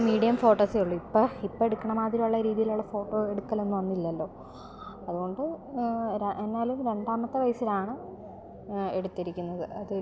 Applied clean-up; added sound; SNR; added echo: none; none; none; none.